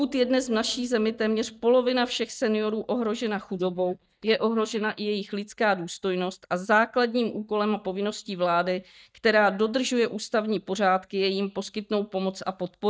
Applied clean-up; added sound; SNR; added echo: neural mask model DeepFilterNet 3.